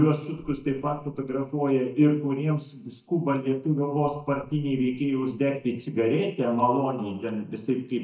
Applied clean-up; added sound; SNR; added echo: neural mask model DeepFilterNet 3.